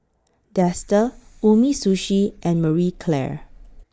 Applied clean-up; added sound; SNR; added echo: neural mask model Resemble Enhance denoiser.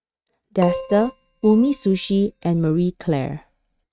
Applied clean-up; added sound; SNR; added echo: neural mask model RNNoise.